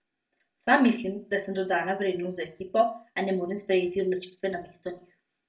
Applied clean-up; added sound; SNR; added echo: none; none; none; reverberation time 0.3 s.